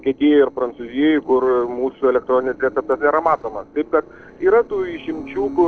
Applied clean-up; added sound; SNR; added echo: neural separator model SepFormer DNS4.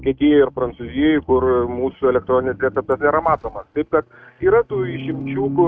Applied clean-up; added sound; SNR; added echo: neural mask model RNNoise.